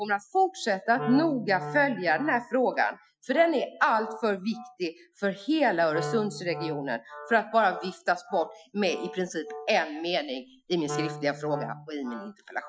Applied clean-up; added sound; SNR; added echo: classical method Wiener filter.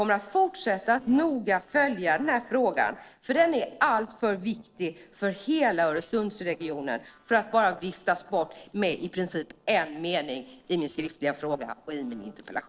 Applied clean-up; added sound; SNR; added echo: neural separator model SepFormer DNS4.